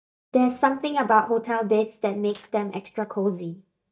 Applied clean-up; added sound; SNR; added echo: neural mask model DeepFilterNet 3.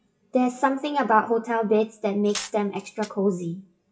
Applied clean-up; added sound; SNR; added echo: classical method WPE with log-MMSE.